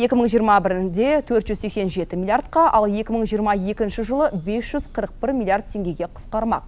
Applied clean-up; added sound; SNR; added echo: none; Bird / Breathing; 17 dB; none.